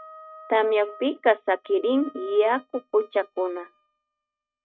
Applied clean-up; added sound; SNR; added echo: neural mask model RNNoise.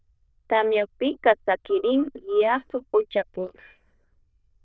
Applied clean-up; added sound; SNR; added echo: neural diffusion model UNIVERSE++.